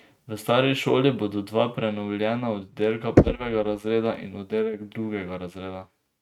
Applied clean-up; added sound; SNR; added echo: neural mask model RNNoise.